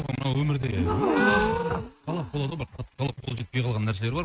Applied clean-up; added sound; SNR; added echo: neural mask model RNNoise.